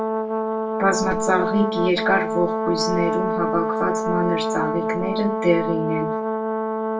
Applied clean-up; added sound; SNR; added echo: none; Brass instrument; 0 dB; reverberation time 0.2 s.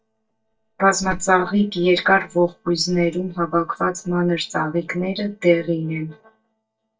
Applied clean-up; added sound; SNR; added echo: neural mask model DeepFilterNet 3.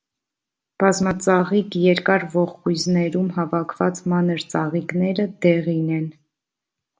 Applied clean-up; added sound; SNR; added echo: none; none; none; none.